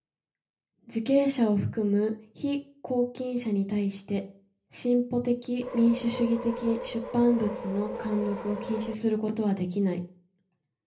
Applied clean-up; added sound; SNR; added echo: none; Subway, metro, underground; 9 dB; reverberation time 0.3 s.